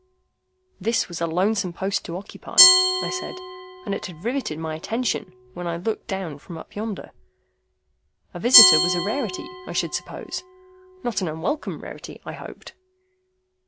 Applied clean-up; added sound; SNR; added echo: none; Glass; -1 dB; none.